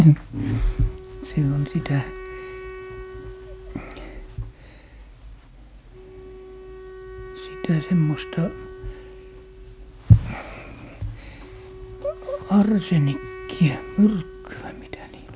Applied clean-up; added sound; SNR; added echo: none; Wind instrument, woodwind instrument; 16 dB; none.